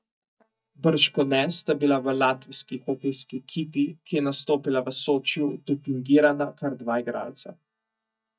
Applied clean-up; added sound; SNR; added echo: neural mask model DeepFilterNet 3.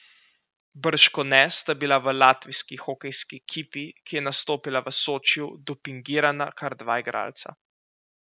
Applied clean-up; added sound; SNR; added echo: none; none; none; none.